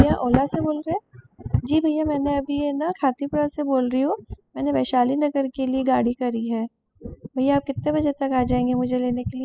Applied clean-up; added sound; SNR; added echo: classical method spectral subtraction.